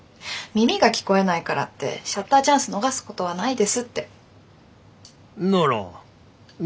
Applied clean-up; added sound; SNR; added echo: none; none; none; none.